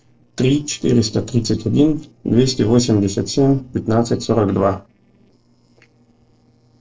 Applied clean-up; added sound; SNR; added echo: neural separator model SepFormer DNS4.